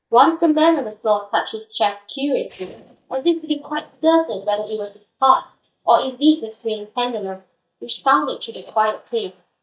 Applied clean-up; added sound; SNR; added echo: neural mask model DeepFilterNet 3.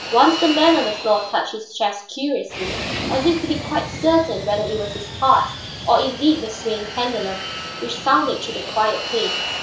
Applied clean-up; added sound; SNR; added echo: none; Fixed-wing aircraft, airplane; 9 dB; reverberation time 0.5 s.